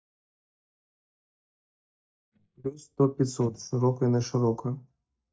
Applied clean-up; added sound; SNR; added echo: neural mask model DeepFilterNet 3.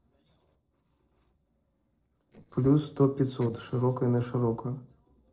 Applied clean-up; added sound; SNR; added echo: neural separator model SepFormer DNS4.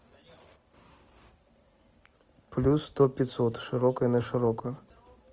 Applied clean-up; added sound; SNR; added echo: none; none; none; none.